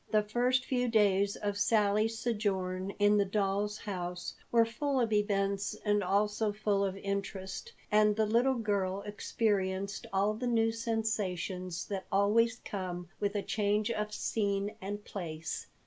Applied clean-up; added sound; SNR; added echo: none; none; none; none.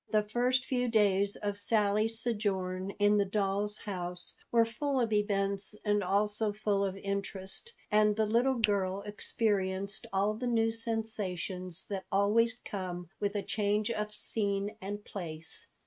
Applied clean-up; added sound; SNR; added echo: neural mask model RNNoise.